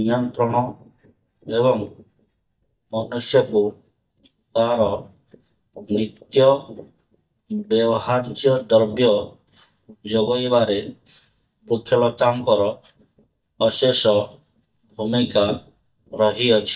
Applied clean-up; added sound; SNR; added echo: neural mask model DeepFilterNet 3.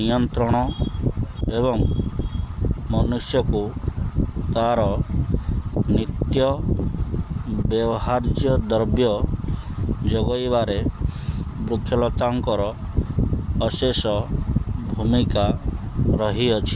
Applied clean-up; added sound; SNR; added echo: none; none; none; none.